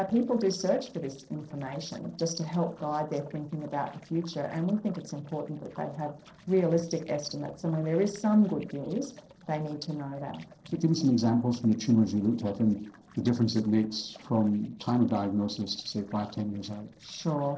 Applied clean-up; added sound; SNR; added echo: neural separator model SepFormer DNS4.